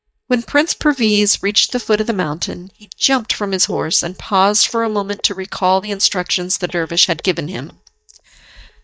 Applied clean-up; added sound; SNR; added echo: neural mask model DeepFilterNet 3.